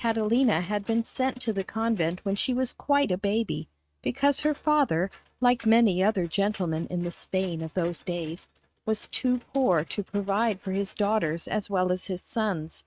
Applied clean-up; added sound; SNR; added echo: neural mask model RNNoise.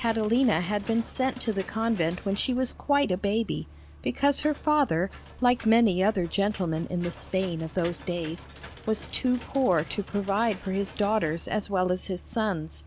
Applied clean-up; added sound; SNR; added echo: none; Engine / Mechanisms; 18 dB; none.